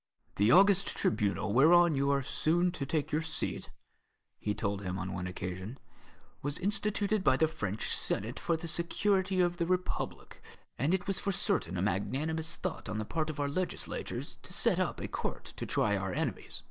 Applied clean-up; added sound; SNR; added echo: neural mask model Resemble Enhance denoiser.